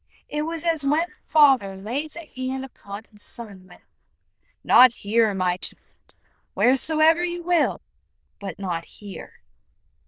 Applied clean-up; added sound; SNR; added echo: neural diffusion model UNIVERSE++.